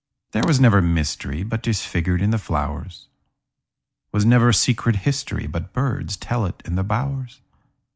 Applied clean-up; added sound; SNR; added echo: none; Crack; 18 dB; none.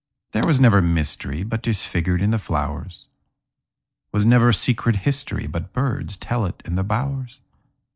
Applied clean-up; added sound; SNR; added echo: neural separator model SepFormer DNS4.